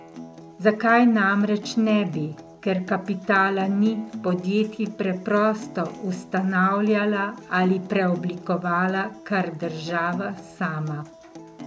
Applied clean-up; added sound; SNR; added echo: none; Acoustic guitar; 18 dB; none.